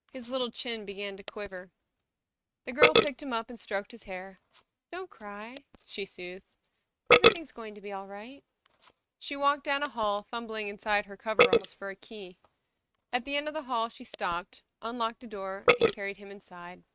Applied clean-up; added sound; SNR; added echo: neural mask model RNNoise.